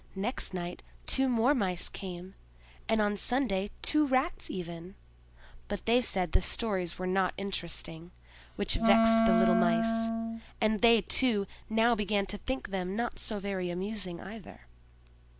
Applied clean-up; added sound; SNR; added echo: none; Wind instrument, woodwind instrument; -3 dB; none.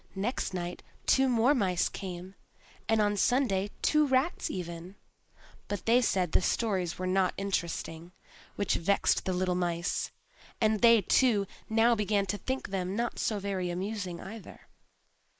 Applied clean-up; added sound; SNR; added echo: neural mask model Resemble Enhance denoiser.